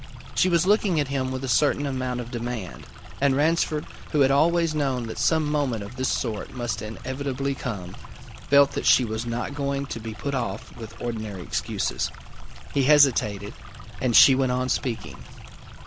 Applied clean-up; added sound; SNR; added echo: none; Stream; 12 dB; none.